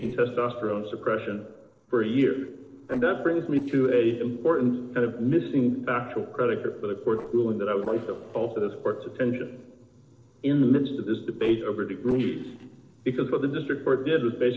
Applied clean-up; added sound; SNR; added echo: neural separator model SepFormer DNS4.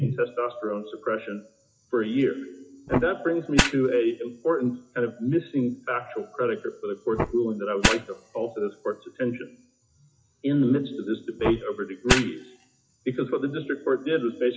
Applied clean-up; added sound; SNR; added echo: classical method WPE with log-MMSE.